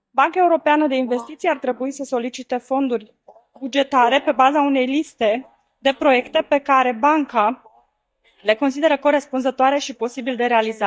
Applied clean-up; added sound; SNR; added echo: neural mask model DeepFilterNet 3.